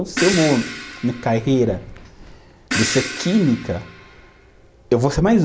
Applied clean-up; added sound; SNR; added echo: none; Crash cymbal; 9 dB; none.